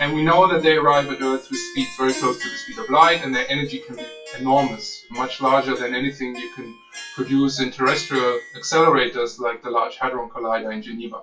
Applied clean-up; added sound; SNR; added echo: classical method WPE with log-MMSE.